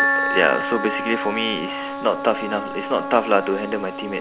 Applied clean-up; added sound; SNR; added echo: none; Trumpet + Marimba, xylophone; 3 dB; none.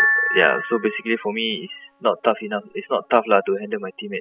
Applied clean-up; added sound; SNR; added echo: classical method spectral subtraction.